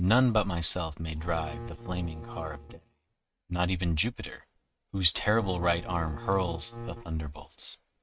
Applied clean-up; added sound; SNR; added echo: neural mask model RNNoise.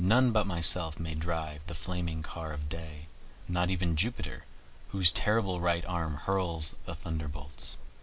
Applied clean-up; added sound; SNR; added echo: none; none; none; none.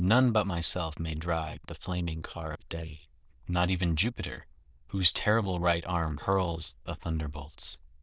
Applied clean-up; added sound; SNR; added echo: neural diffusion model UNIVERSE++.